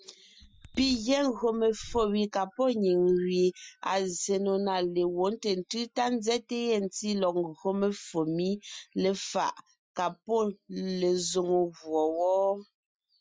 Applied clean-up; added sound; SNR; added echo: classical method Wiener filter.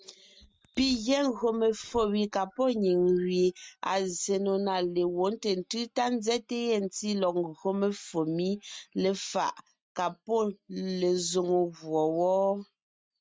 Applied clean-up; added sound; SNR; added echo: neural mask model RNNoise.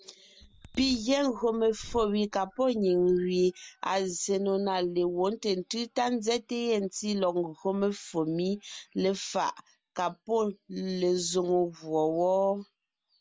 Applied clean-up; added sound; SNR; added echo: none; Zipper (clothing); 19 dB; none.